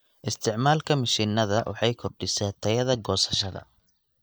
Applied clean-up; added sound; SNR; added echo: neural mask model DeepFilterNet 3.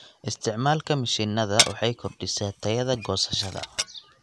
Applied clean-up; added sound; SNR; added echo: none; Glass; 4 dB; none.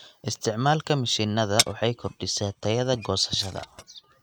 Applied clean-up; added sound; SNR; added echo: neural mask model RNNoise.